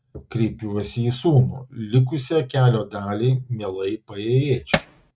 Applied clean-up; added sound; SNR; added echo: neural mask model RNNoise.